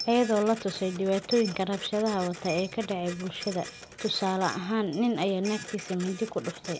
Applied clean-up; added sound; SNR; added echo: none; Printer + Coin (dropping); 13 dB; none.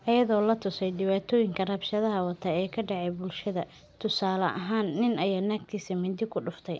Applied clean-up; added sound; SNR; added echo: none; none; none; none.